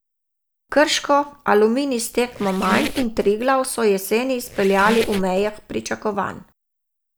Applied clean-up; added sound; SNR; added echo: none; Squeak; 9 dB; none.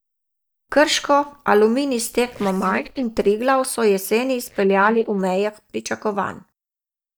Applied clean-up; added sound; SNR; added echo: neural mask model DeepFilterNet 3.